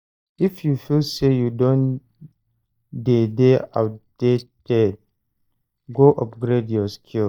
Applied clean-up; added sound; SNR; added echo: neural mask model DeepFilterNet 3.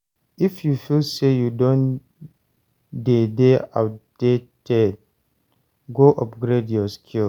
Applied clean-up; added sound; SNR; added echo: none; none; none; none.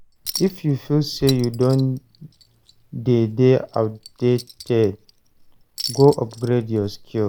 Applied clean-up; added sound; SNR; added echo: none; Chink, clink; 16 dB; none.